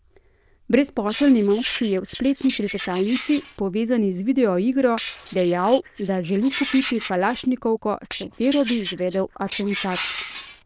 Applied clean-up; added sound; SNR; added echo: neural diffusion model UNIVERSE++.